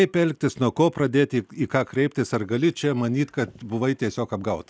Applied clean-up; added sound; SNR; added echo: none; none; none; none.